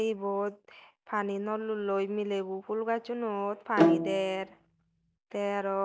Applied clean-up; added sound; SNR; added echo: none; Bowed string instrument; -4 dB; none.